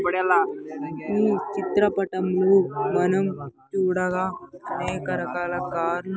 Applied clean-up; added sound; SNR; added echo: none; none; none; none.